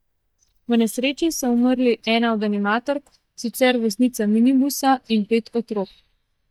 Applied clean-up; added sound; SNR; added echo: neural mask model DeepFilterNet 3.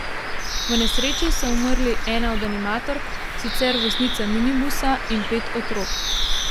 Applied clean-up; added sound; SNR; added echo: none; Bird; -3 dB; none.